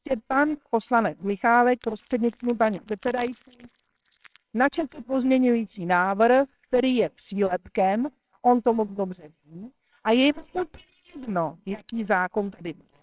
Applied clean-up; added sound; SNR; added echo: neural separator model SepFormer WHAMR!.